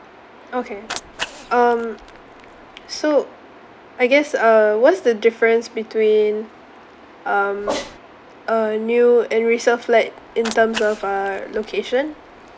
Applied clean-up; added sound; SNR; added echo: none; Cat; 18 dB; none.